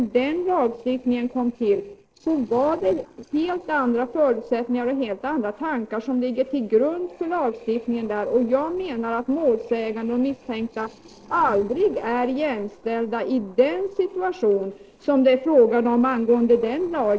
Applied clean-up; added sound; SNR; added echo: neural separator model SepFormer DNS4.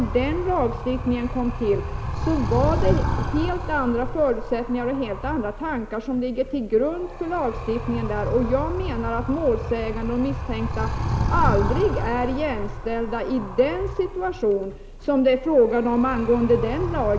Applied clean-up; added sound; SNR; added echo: none; Animal; 4 dB; none.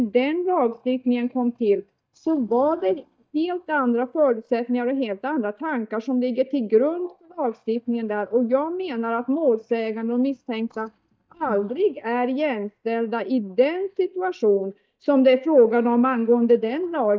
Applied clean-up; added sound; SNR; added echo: neural mask model DeepFilterNet 3.